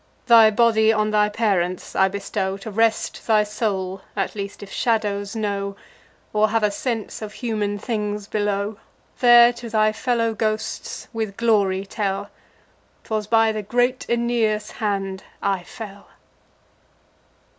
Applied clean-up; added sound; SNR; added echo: none; none; none; none.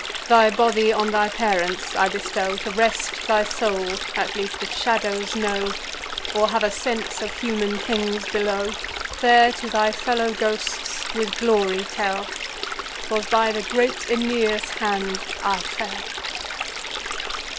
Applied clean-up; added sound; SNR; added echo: none; Stream; 7 dB; none.